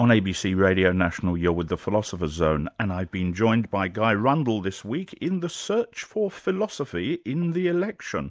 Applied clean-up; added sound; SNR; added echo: none; none; none; none.